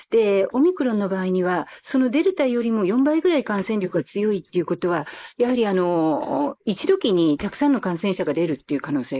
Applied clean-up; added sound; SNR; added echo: neural mask model Resemble Enhance denoiser.